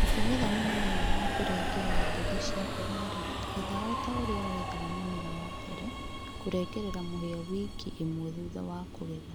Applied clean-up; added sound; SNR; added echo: none; Subway, metro, underground; -4 dB; none.